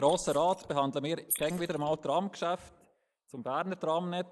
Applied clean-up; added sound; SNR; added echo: neural mask model Resemble Enhance denoiser.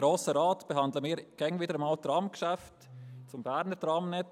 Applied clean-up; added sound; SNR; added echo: none; none; none; none.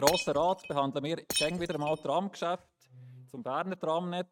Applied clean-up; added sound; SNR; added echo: neural mask model RNNoise.